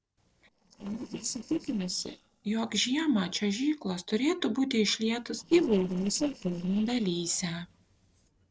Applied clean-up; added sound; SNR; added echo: neural separator model SepFormer DNS4.